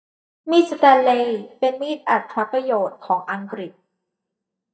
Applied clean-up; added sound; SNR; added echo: neural mask model DeepFilterNet 3.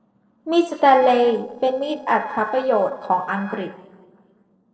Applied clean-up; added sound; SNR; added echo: neural separator model SepFormer DNS4.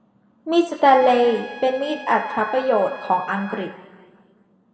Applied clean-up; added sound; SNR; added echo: none; Trumpet; 19 dB; reverberation time 1.7 s.